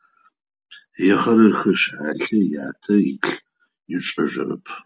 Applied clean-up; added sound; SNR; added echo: none; none; none; none.